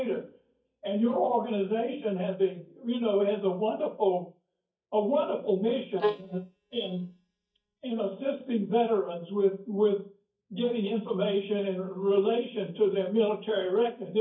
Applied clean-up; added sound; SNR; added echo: neural mask model DeepFilterNet 3.